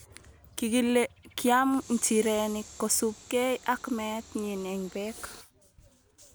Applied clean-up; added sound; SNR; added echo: none; Train; 20 dB; none.